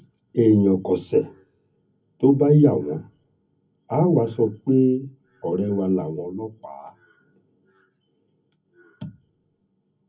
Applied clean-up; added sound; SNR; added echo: none; none; none; reverberation time 0.3 s.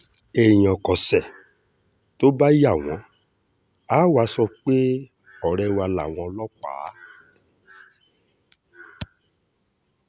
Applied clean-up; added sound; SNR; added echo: none; none; none; none.